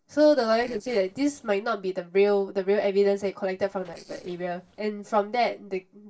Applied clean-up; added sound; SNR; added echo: neural separator model SepFormer DNS4.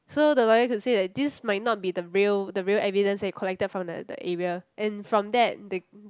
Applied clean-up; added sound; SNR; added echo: none; none; none; none.